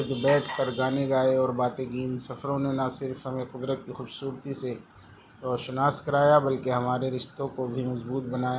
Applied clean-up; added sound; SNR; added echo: none; none; none; none.